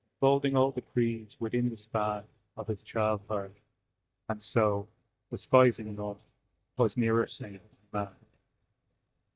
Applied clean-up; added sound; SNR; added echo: neural mask model DeepFilterNet 3.